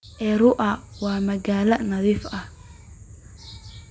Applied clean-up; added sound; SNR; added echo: none; none; none; none.